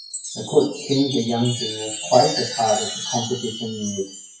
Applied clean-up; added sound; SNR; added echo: classical method WPE with log-MMSE.